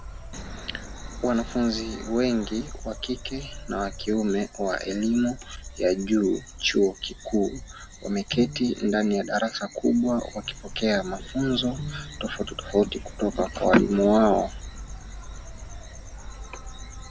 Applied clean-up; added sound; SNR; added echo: none; Bowed string instrument + Insect; 13 dB; none.